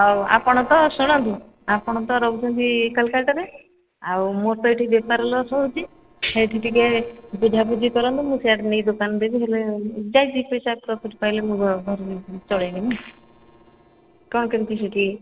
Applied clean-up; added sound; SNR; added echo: neural separator model SepFormer DNS4.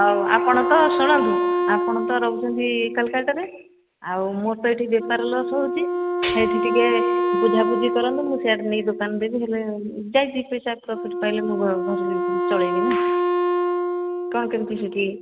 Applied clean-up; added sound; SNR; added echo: none; Tools + Wind instrument, woodwind instrument; 1 dB; none.